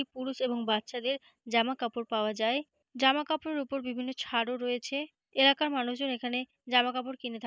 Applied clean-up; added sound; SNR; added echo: none; none; none; none.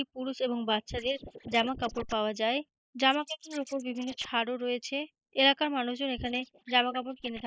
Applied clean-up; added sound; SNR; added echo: neural mask model Resemble Enhance denoiser.